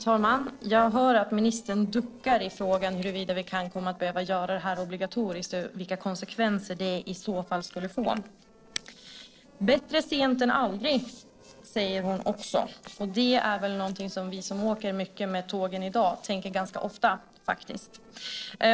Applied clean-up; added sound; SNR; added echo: neural separator model SepFormer DNS4.